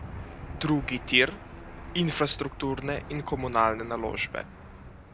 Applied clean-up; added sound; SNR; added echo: none; Engine / Aircraft; 12 dB; none.